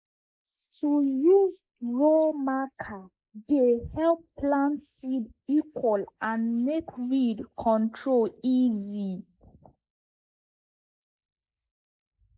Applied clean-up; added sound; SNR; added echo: neural mask model Resemble Enhance denoiser.